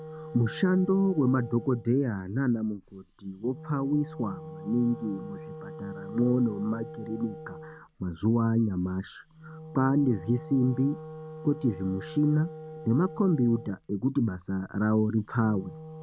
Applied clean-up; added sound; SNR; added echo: none; Wind instrument, woodwind instrument; 15 dB; none.